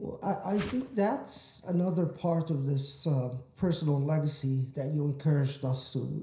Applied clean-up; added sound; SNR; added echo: none; Whoosh, swoosh, swish; 14 dB; reverberation time 0.5 s.